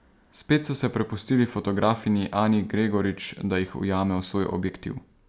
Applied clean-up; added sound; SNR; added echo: none; none; none; none.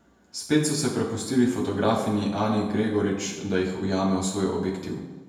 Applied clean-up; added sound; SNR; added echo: none; none; none; reverberation time 0.9 s.